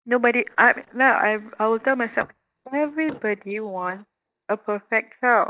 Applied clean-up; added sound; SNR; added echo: neural mask model DeepFilterNet 3.